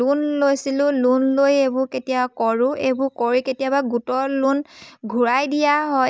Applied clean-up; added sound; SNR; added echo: none; none; none; none.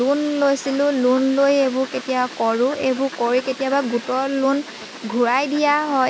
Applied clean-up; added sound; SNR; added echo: none; Fowl; 16 dB; none.